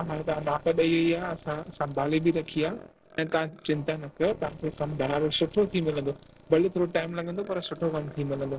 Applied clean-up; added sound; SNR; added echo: neural separator model SepFormer DNS4.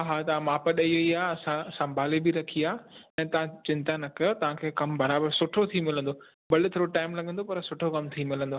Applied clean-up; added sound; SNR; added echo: none; none; none; none.